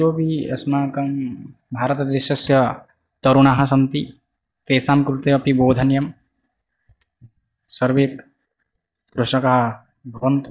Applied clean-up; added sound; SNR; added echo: neural mask model DeepFilterNet 3.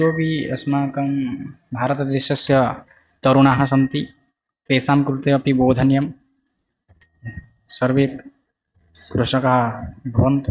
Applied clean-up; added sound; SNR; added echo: neural mask model RNNoise.